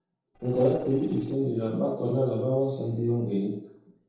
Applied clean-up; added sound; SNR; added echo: neural separator model SepFormer DNS4.